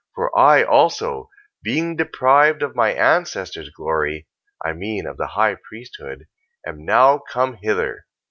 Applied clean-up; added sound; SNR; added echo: none; none; none; none.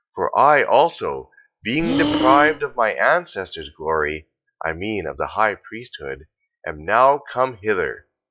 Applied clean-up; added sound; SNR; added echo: classical method log-MMSE.